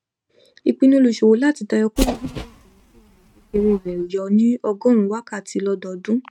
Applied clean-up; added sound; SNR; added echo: neural mask model RNNoise.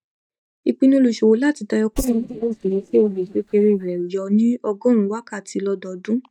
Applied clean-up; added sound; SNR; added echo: neural mask model DeepFilterNet 3.